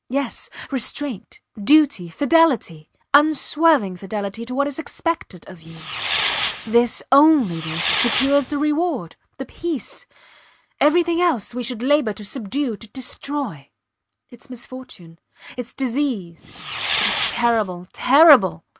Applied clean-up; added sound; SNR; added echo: none; Fireworks; 2 dB; none.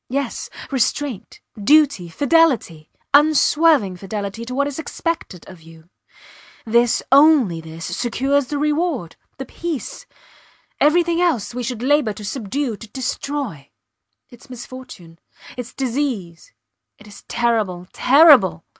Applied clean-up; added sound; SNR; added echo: none; none; none; none.